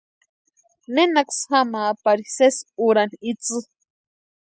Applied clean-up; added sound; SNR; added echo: none; none; none; none.